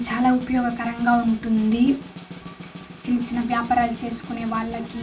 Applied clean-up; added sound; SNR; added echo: none; Snare drum; 16 dB; reverberation time 0.2 s.